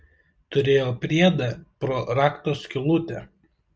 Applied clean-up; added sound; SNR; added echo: none; none; none; none.